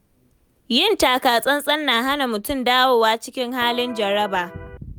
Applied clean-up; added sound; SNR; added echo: none; Electric guitar; 16 dB; none.